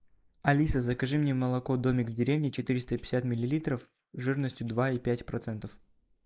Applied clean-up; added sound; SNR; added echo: neural mask model Resemble Enhance denoiser.